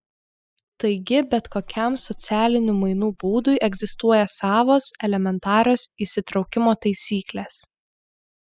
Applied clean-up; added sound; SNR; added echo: classical method spectral subtraction.